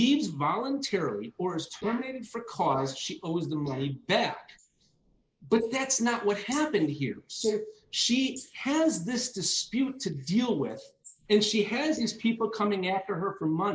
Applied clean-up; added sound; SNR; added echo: neural mask model Resemble Enhance denoiser.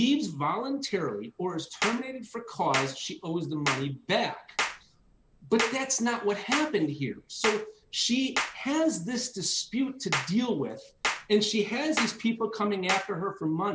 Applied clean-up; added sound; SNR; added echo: none; Clapping; 6 dB; none.